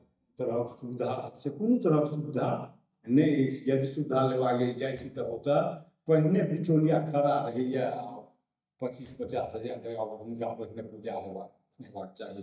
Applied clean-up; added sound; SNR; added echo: neural mask model DeepFilterNet 3.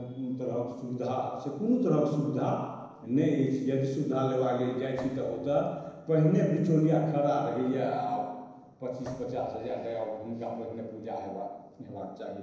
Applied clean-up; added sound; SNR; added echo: neural separator model SepFormer DNS4.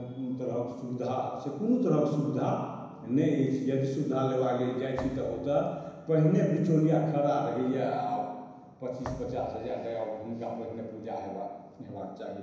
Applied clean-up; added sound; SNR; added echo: none; Thump, thud; 15 dB; reverberation time 1.0 s.